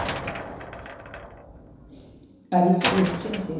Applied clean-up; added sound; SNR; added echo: none; Slam; 5 dB; reverberation time 1.0 s.